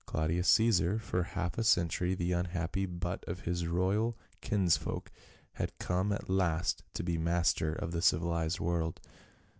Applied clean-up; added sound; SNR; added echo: none; none; none; none.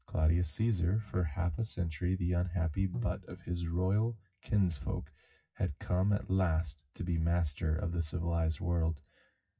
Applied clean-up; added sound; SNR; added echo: classical method WPE with log-MMSE.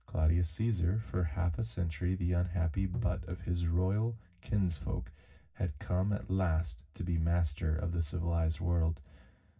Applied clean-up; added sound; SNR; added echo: none; Tabla; 14 dB; reverberation time 0.4 s.